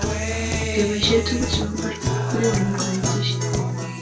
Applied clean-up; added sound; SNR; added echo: none; Guitar; -2 dB; reverberation time 0.2 s.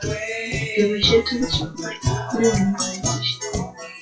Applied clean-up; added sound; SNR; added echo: classical method WPE with log-MMSE.